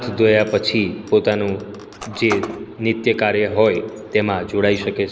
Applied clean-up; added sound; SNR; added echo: none; Squeak; 19 dB; none.